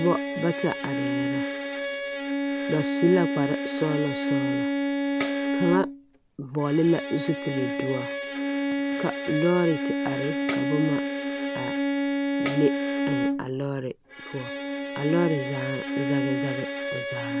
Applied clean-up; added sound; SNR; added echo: none; Bowed string instrument + Tambourine; 0 dB; none.